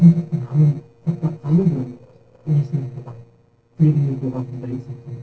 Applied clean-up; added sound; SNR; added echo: neural separator model SepFormer DNS4.